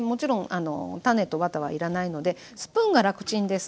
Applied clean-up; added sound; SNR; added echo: none; none; none; none.